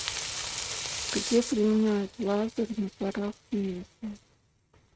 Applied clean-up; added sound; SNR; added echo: neural mask model RNNoise.